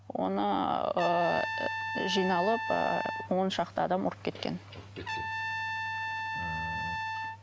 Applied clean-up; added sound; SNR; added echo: none; Trumpet; 4 dB; none.